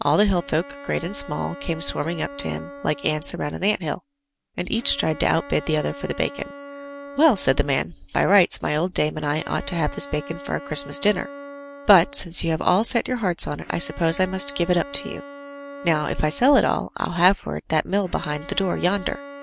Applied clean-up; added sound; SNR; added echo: none; Bowed string instrument; 17 dB; none.